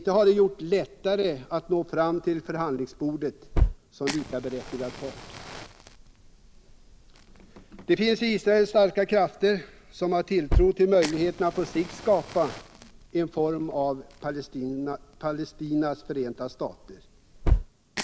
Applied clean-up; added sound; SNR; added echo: none; Fire; 7 dB; none.